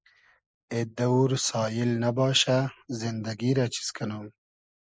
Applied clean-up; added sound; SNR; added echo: neural mask model Resemble Enhance denoiser.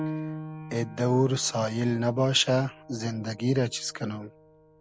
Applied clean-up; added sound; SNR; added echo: none; Piano; 13 dB; none.